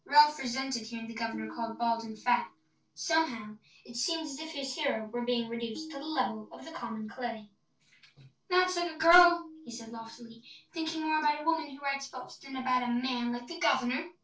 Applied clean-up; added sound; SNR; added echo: neural separator model SepFormer DNS4.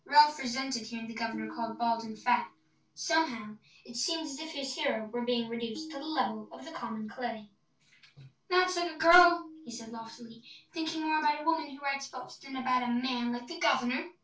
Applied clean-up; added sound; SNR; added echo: none; Tabla; 18 dB; reverberation time 0.2 s.